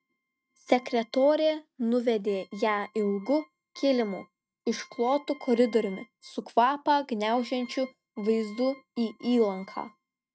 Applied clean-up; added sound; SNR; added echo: neural mask model RNNoise.